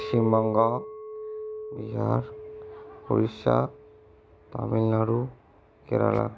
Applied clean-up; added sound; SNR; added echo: none; Chink, clink; 13 dB; none.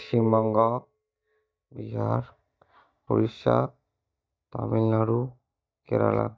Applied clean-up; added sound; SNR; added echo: neural mask model DeepFilterNet 3.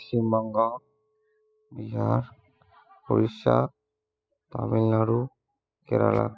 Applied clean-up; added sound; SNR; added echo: classical method spectral subtraction.